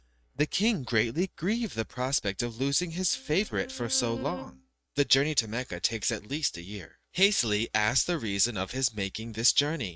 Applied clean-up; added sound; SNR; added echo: neural mask model RNNoise.